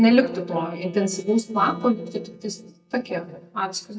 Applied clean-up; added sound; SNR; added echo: neural mask model DeepFilterNet 3.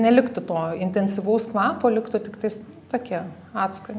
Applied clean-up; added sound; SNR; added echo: none; none; none; none.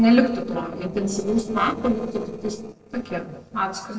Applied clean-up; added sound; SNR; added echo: neural separator model SepFormer DNS4.